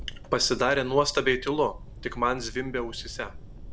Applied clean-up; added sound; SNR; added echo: none; Fire; 13 dB; none.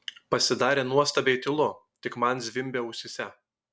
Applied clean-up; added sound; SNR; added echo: none; none; none; none.